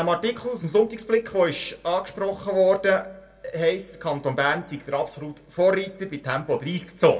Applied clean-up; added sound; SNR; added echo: none; none; none; reverberation time 0.2 s.